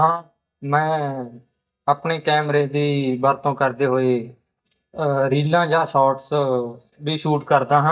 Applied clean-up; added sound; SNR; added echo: neural mask model DeepFilterNet 3.